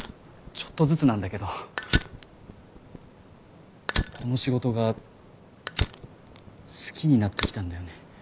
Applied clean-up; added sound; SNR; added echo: none; Fire; 6 dB; none.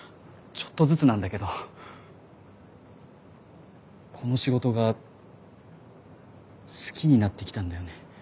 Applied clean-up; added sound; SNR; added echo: none; none; none; none.